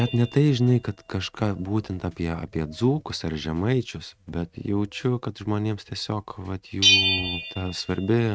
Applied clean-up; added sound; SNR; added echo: neural mask model RNNoise.